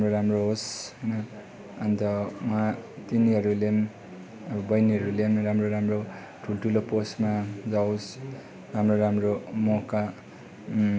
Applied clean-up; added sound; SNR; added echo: none; none; none; none.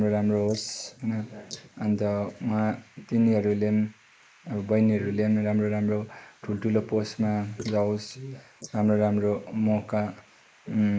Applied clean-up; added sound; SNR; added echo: neural mask model Resemble Enhance denoiser.